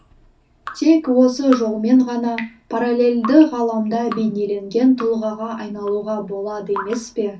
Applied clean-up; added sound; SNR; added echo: none; Drip; 18 dB; reverberation time 0.3 s.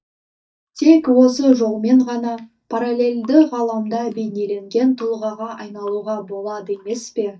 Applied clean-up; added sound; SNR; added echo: neural mask model DeepFilterNet 3.